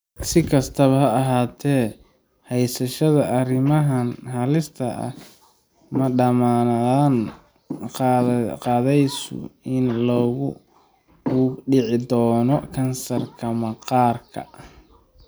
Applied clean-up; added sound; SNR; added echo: none; none; none; none.